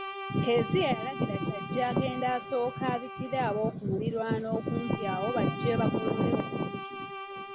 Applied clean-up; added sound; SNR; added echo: none; Bowed string instrument; 10 dB; none.